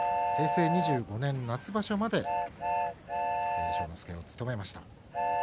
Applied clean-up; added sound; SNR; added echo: none; Train; -1 dB; none.